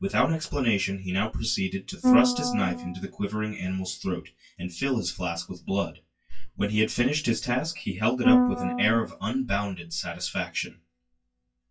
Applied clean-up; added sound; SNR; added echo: classical method WPE with log-MMSE.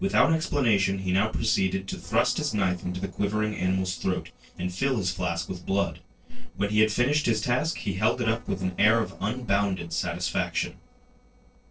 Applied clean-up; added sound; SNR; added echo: neural separator model SepFormer DNS4.